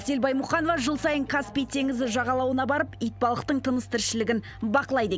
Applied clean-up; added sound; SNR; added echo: none; none; none; none.